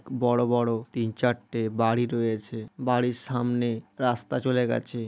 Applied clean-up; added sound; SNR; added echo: none; none; none; none.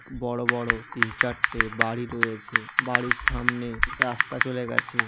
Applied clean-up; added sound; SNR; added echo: none; Typing; -5 dB; none.